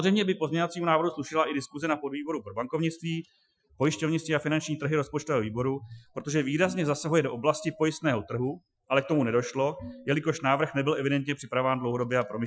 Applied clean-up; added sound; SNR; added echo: classical method Wiener filter.